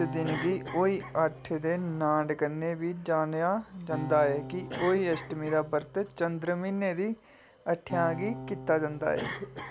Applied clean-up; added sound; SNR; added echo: none; Cough + Acoustic guitar; 11 dB; none.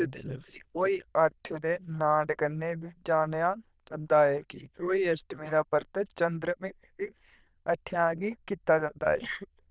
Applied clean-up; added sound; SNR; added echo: neural diffusion model UNIVERSE++.